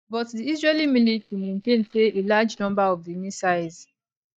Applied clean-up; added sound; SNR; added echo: neural mask model DeepFilterNet 3.